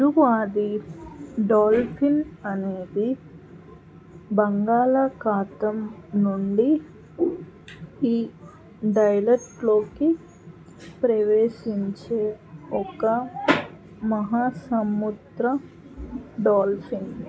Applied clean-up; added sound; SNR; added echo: none; none; none; none.